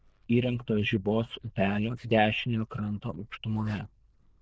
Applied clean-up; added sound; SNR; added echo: neural diffusion model UNIVERSE++.